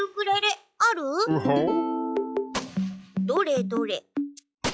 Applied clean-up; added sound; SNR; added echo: classical method log-MMSE.